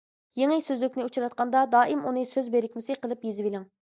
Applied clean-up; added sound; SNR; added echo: none; none; none; none.